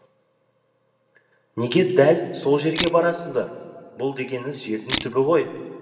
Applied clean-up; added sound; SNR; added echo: none; Camera; 5 dB; reverberation time 2.1 s.